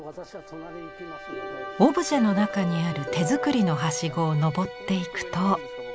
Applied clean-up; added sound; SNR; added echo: none; none; none; none.